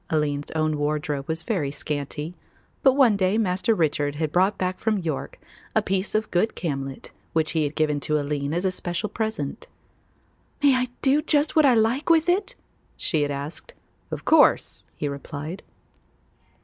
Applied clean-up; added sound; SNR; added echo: none; none; none; none.